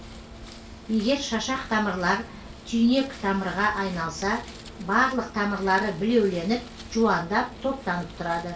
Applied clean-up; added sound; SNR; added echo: none; Wind; 16 dB; reverberation time 0.2 s.